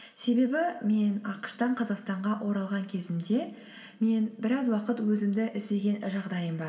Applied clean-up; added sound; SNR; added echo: none; none; none; reverberation time 3.0 s.